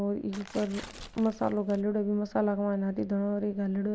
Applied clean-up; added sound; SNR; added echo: none; Tearing; 17 dB; none.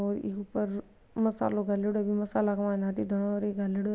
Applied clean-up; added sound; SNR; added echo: none; none; none; none.